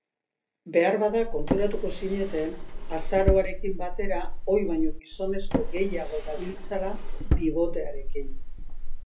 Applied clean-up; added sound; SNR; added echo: none; Drawer open or close; -1 dB; reverberation time 0.3 s.